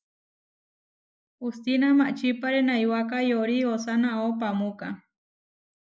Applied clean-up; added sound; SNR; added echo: neural mask model Resemble Enhance denoiser.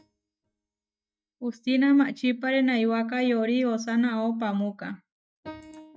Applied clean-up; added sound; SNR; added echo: neural mask model DeepFilterNet 3.